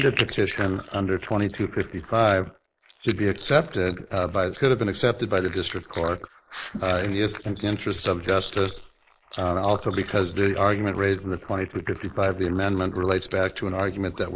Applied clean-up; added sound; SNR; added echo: neural mask model Resemble Enhance denoiser.